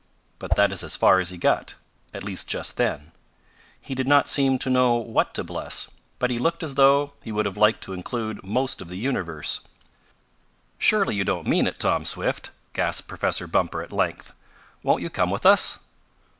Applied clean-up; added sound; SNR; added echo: none; Whoosh, swoosh, swish; 0 dB; none.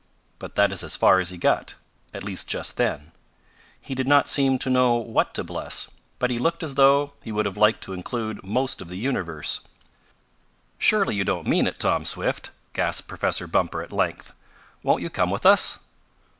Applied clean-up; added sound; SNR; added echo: none; none; none; none.